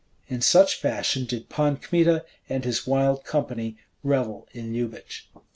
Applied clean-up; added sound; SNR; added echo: none; none; none; none.